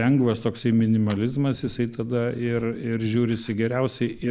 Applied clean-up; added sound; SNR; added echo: neural mask model Resemble Enhance denoiser.